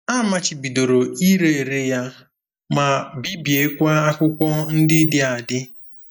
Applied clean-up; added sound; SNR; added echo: neural mask model DeepFilterNet 3.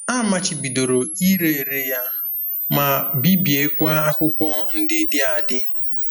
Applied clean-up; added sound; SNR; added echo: classical method spectral subtraction.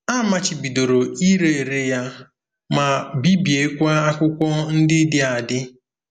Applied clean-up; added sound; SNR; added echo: none; none; none; none.